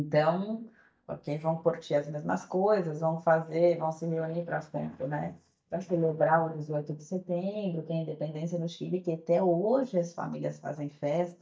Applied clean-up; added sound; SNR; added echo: neural mask model DeepFilterNet 3.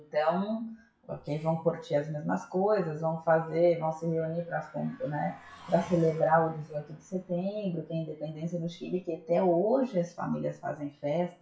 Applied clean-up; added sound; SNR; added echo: classical method WPE with log-MMSE.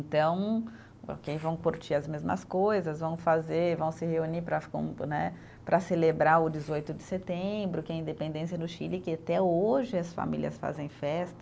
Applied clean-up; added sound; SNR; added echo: none; none; none; none.